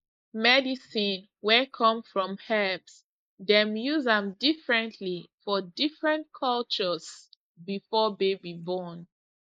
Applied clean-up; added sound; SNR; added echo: neural mask model Resemble Enhance denoiser.